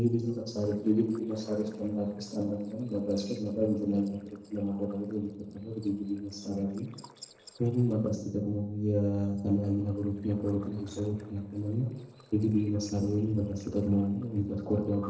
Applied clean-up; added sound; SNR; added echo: neural separator model SepFormer DNS4.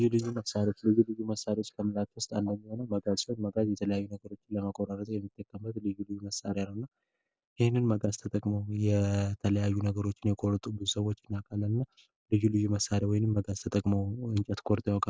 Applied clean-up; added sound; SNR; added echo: none; none; none; none.